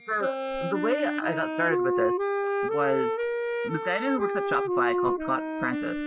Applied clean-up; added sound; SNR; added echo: classical method spectral subtraction.